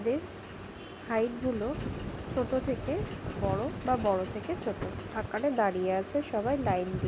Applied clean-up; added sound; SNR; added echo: none; Wind; 8 dB; none.